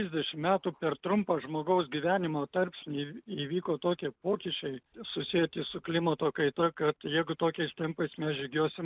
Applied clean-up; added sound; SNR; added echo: none; none; none; none.